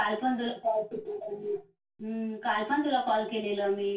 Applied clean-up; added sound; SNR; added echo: none; none; none; reverberation time 0.2 s.